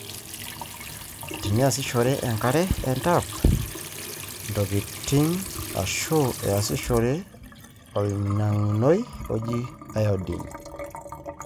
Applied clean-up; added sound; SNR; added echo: none; Trickle, dribble / Sink (filling or washing) / Water tap, faucet; 11 dB; none.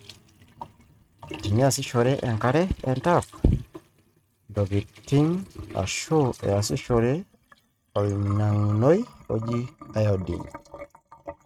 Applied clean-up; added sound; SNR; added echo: neural mask model RNNoise.